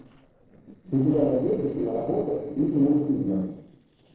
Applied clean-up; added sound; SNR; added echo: neural separator model SepFormer DNS4.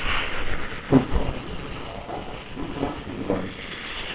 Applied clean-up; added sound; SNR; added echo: neural separator model SepFormer WHAMR!.